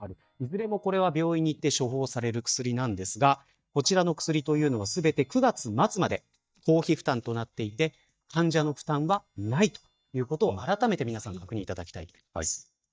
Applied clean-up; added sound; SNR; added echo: neural mask model DeepFilterNet 3.